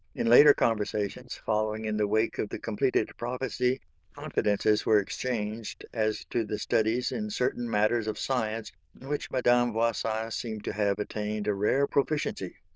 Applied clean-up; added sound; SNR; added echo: neural diffusion model UNIVERSE++.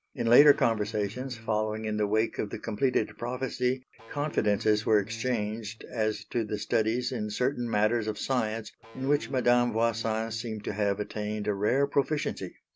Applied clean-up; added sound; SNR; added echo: none; Electric guitar / Bass guitar; 20 dB; none.